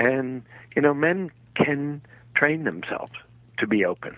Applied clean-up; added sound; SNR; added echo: none; none; none; none.